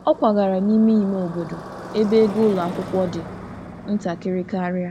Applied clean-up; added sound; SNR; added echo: none; Motorcycle; 14 dB; none.